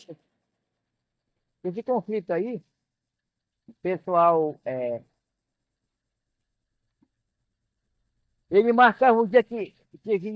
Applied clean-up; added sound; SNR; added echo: neural mask model DeepFilterNet 3.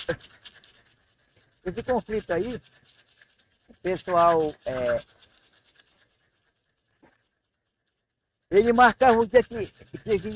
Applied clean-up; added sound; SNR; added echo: neural mask model RNNoise.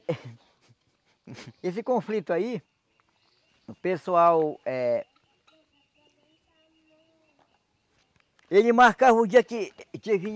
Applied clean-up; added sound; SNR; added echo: none; none; none; none.